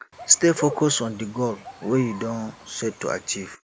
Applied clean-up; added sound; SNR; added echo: none; Bird; 16 dB; none.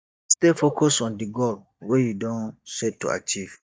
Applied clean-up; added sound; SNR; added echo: neural mask model DeepFilterNet 3.